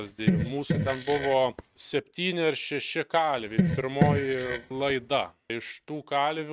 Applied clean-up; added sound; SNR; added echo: neural mask model RNNoise.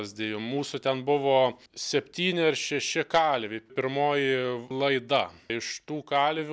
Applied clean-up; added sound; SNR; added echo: none; none; none; none.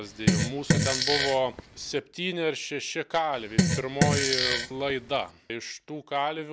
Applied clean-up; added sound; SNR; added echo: none; Fart; -3 dB; none.